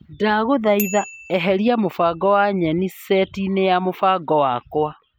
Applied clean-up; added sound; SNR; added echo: none; Bicycle bell; 20 dB; none.